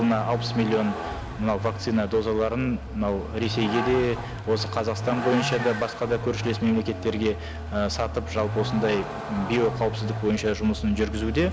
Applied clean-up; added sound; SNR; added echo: none; Vehicle; 6 dB; none.